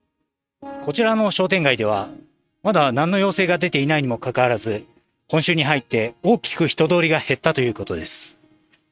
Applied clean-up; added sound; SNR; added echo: neural mask model RNNoise.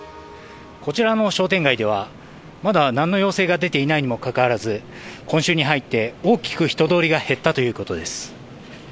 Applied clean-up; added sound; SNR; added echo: none; none; none; none.